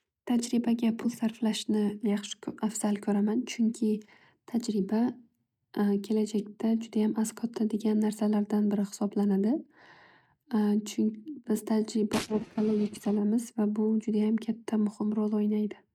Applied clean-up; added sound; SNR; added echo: neural mask model RNNoise.